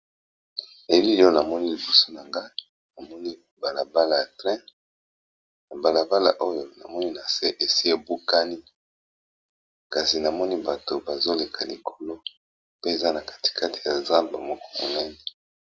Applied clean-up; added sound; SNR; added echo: none; none; none; none.